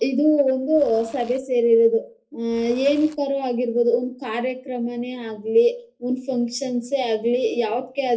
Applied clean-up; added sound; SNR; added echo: neural separator model SepFormer DNS4.